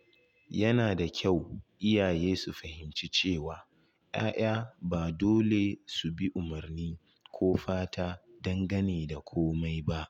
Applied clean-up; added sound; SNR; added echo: none; none; none; none.